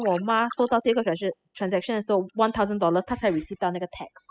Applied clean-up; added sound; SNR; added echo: classical method spectral subtraction.